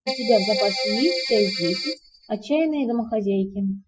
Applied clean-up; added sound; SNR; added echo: classical method Wiener filter.